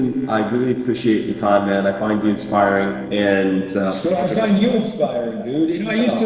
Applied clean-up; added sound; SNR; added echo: neural separator model SepFormer DNS4.